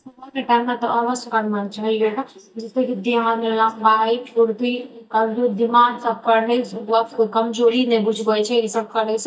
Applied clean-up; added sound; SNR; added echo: neural mask model DeepFilterNet 3.